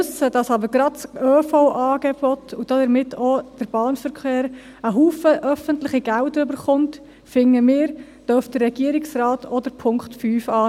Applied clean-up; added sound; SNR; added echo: none; none; none; none.